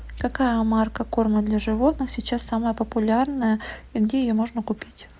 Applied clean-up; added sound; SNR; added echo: none; none; none; none.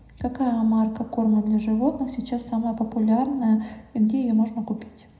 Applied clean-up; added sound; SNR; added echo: none; none; none; reverberation time 0.8 s.